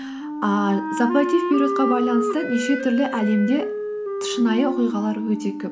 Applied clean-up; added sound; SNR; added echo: none; Wind instrument, woodwind instrument; 5 dB; none.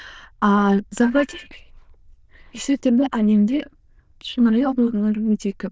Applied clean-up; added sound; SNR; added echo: neural diffusion model UNIVERSE++.